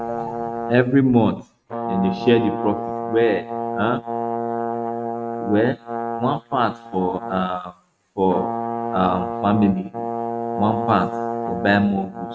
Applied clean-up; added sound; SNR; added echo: neural mask model RNNoise.